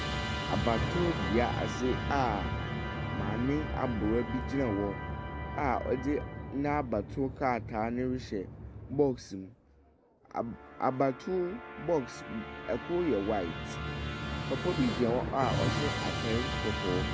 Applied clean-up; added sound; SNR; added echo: none; Musical instrument; 3 dB; none.